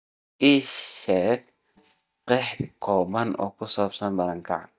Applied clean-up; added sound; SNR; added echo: neural mask model DeepFilterNet 3.